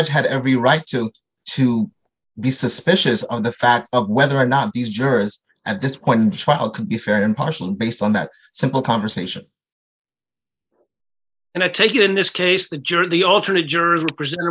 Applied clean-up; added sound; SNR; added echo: neural mask model Resemble Enhance denoiser.